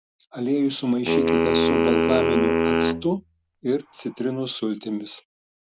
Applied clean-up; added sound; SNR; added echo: none; Wind instrument, woodwind instrument; -4 dB; none.